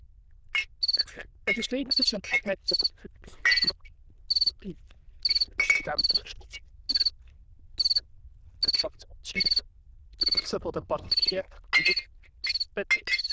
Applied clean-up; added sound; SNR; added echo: neural diffusion model UNIVERSE++.